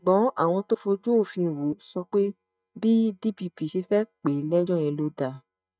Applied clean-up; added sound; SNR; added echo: neural mask model DeepFilterNet 3.